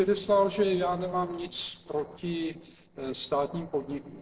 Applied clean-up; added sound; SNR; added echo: neural separator model SepFormer DNS4.